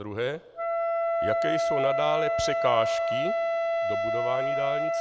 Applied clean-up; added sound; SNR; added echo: none; Wind instrument, woodwind instrument; -5 dB; none.